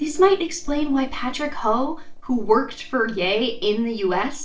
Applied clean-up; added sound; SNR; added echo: neural separator model SepFormer DNS4.